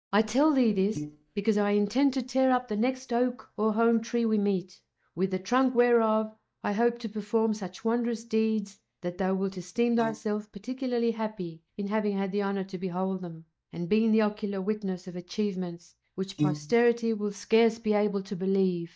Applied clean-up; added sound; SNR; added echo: neural mask model DeepFilterNet 3.